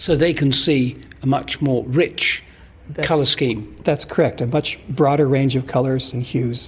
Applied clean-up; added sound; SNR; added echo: none; none; none; none.